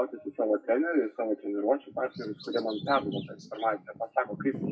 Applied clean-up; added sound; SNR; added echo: classical method WPE with log-MMSE.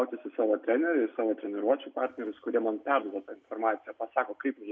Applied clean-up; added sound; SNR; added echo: none; none; none; none.